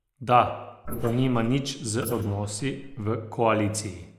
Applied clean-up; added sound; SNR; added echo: neural mask model Resemble Enhance denoiser.